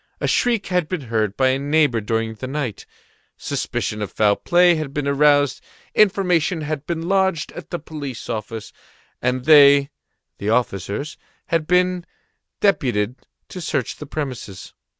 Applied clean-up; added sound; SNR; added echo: none; none; none; none.